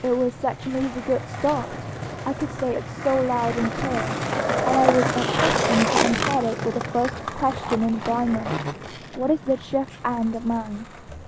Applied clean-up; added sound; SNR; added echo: none; Skateboard; 2 dB; none.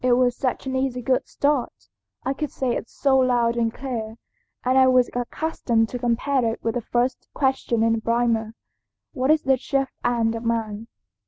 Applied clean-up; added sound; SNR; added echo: none; none; none; none.